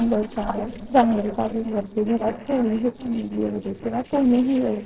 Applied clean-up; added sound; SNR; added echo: neural separator model SepFormer DNS4.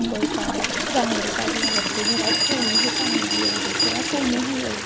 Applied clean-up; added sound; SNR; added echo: none; Toilet flush + Bell; -5 dB; none.